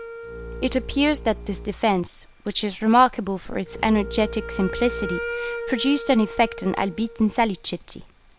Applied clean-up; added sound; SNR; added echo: none; Wind instrument, woodwind instrument + Bowed string instrument; 11 dB; none.